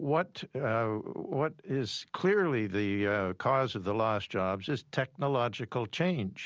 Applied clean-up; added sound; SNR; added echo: none; none; none; none.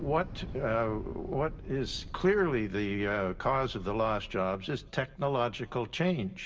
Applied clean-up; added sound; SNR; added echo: none; Thunder / Explosion; 14 dB; reverberation time 0.5 s.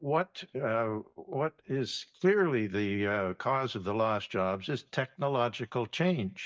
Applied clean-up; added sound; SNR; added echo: neural mask model DeepFilterNet 3.